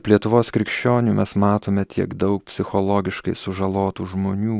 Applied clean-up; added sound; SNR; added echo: none; none; none; none.